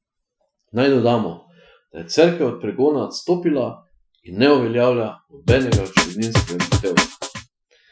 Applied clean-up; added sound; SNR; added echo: classical method Wiener filter.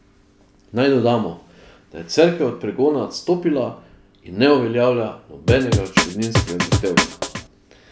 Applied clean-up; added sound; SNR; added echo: none; Drum; -1 dB; none.